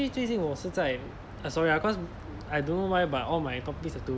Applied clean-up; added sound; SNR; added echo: none; none; none; none.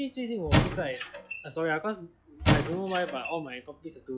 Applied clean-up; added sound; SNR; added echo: classical method log-MMSE.